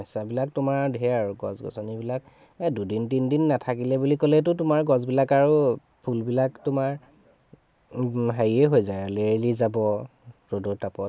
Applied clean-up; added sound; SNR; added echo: none; none; none; none.